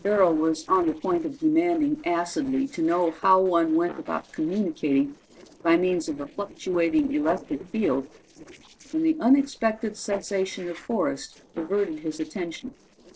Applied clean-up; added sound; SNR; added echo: neural separator model SepFormer DNS4.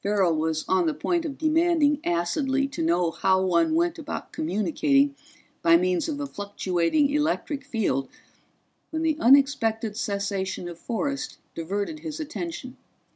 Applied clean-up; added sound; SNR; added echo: none; none; none; none.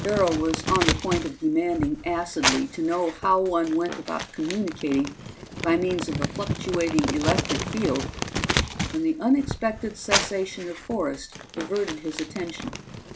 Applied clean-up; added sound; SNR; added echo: none; Crumpling, crinkling; 4 dB; reverberation time 0.2 s.